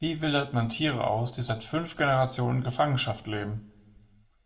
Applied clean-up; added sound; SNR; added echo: none; none; none; reverberation time 0.5 s.